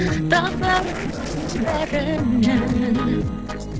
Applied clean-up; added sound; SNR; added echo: neural separator model SepFormer DNS4.